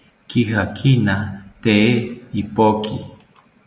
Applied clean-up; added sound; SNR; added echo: none; none; none; none.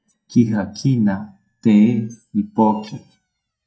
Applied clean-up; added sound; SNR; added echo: neural mask model DeepFilterNet 3.